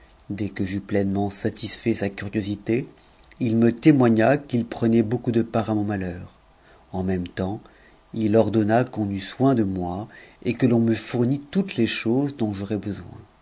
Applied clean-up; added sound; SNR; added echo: none; none; none; none.